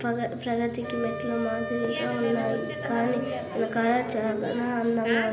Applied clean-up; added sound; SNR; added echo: none; Wind instrument, woodwind instrument; 11 dB; reverberation time 0.8 s.